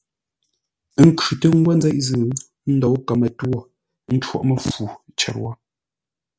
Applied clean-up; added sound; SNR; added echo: none; none; none; none.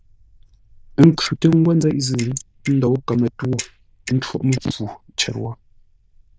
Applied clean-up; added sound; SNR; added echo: neural diffusion model UNIVERSE++.